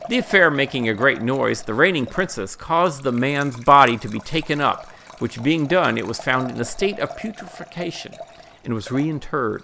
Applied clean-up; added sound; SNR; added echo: none; Liquid; 19 dB; none.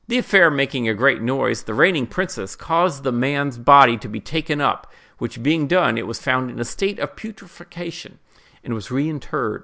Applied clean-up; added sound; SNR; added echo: none; none; none; none.